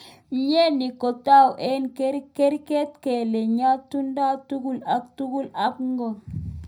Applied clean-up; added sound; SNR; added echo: none; none; none; reverberation time 0.4 s.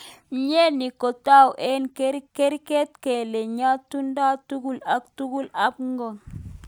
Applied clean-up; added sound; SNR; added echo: none; none; none; none.